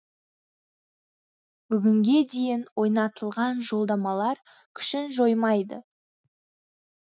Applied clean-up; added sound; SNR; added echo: none; none; none; none.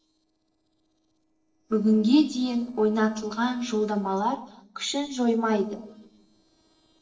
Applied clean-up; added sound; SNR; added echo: neural separator model SepFormer DNS4.